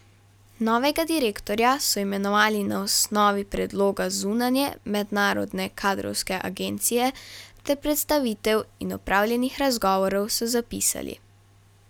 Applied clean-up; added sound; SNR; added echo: none; none; none; none.